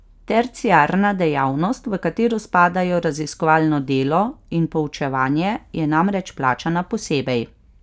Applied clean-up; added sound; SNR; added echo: none; none; none; none.